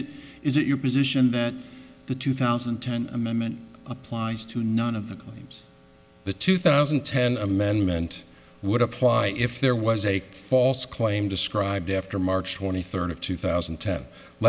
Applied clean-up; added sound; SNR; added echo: none; none; none; none.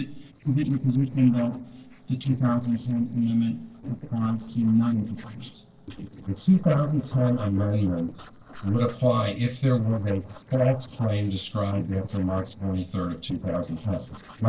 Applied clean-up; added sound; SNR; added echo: neural separator model SepFormer DNS4.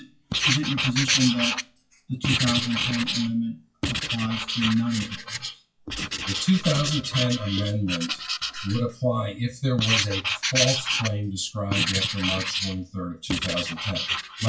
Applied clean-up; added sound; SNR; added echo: classical method WPE with log-MMSE.